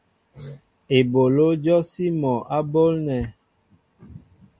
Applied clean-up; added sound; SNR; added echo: none; none; none; none.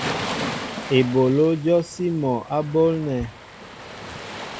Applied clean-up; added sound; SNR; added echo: none; Waves, surf; 10 dB; none.